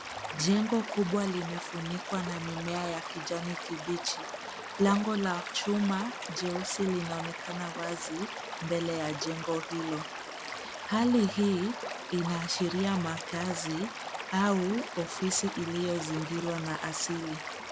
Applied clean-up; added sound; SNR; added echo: none; Stream / Liquid; 8 dB; none.